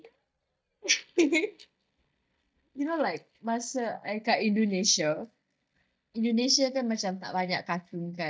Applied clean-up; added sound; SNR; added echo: neural mask model DeepFilterNet 3.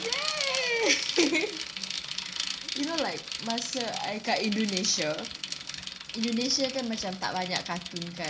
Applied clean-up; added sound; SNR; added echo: none; Bicycle; 5 dB; reverberation time 0.3 s.